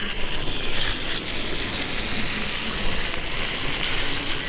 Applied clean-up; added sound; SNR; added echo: neural separator model SepFormer WHAMR!.